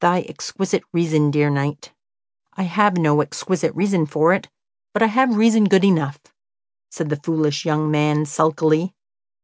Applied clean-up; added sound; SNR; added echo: none; none; none; none.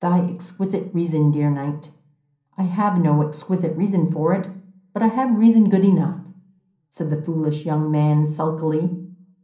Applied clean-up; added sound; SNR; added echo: none; none; none; reverberation time 0.6 s.